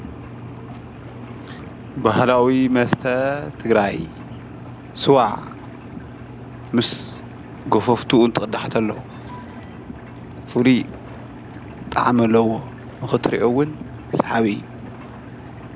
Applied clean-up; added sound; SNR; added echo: none; Engine; 14 dB; none.